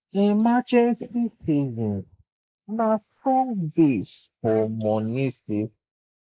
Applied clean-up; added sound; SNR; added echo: neural mask model Resemble Enhance denoiser.